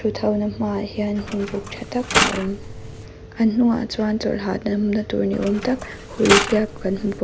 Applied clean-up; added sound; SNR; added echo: none; Mechanisms; 3 dB; none.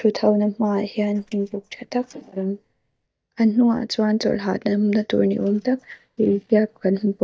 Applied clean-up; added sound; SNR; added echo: neural mask model DeepFilterNet 3.